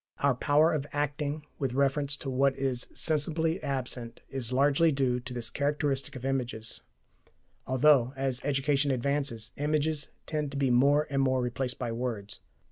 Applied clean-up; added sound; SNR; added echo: none; none; none; none.